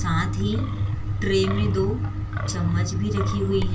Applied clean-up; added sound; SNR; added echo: none; Wind; 8 dB; reverberation time 0.2 s.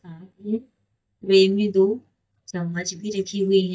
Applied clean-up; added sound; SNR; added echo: neural mask model DeepFilterNet 3.